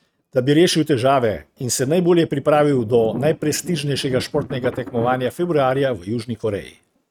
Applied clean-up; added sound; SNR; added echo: neural mask model RNNoise.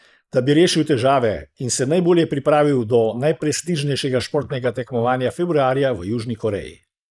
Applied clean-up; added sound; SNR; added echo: neural mask model Resemble Enhance denoiser.